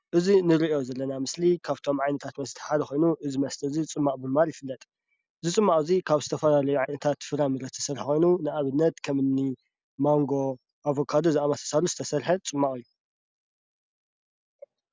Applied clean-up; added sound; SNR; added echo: none; none; none; none.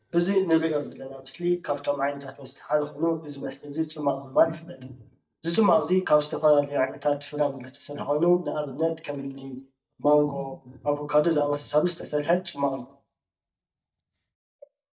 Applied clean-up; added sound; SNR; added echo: neural mask model DeepFilterNet 3.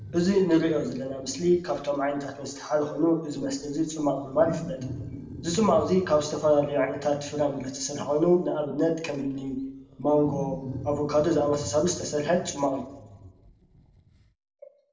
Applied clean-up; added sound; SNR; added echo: none; Wild animals; 15 dB; reverberation time 0.6 s.